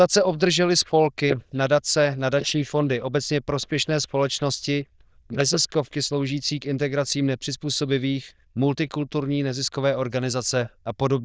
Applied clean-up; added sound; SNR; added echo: neural diffusion model UNIVERSE++.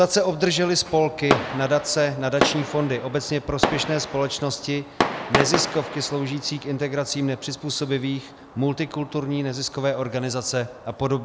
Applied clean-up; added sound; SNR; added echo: none; Fireworks; 6 dB; none.